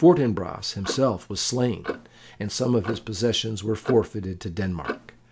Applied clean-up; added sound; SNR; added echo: none; Clock; 14 dB; none.